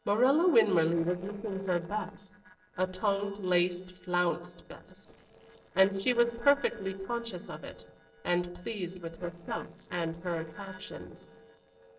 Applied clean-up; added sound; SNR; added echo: neural separator model SepFormer DNS4.